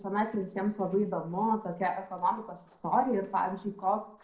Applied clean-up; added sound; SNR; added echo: neural separator model SepFormer DNS4.